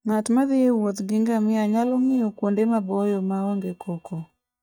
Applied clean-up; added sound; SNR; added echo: neural mask model DeepFilterNet 3.